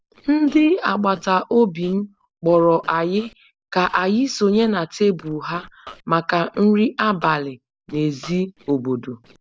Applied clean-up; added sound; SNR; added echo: neural separator model SepFormer DNS4.